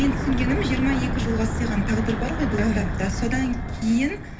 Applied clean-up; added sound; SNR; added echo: none; Wind / Breathing; 1 dB; reverberation time 0.3 s.